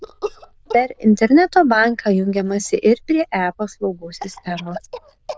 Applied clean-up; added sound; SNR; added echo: neural diffusion model UNIVERSE++.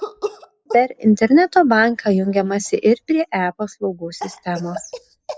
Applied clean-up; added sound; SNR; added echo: neural mask model Resemble Enhance denoiser.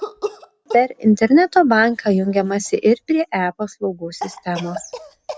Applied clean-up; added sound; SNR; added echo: none; Cough; 16 dB; none.